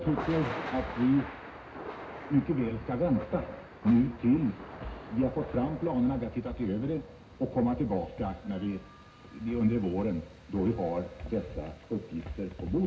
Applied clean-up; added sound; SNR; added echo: none; Thunder / Rain; 14 dB; reverberation time 0.4 s.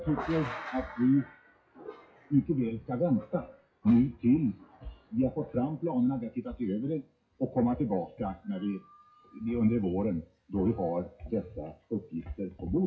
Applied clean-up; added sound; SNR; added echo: classical method WPE with log-MMSE.